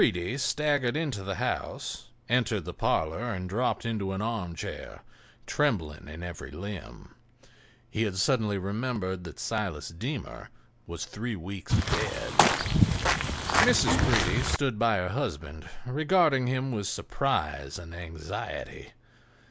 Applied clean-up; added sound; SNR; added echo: none; Walk, footsteps / Bird vocalization, bird call, bird song; -5 dB; none.